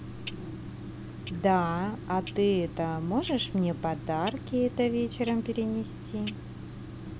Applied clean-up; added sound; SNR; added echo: none; Clock; 9 dB; none.